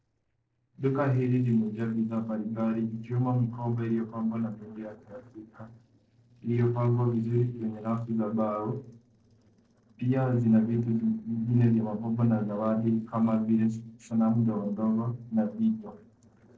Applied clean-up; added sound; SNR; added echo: neural separator model SepFormer DNS4.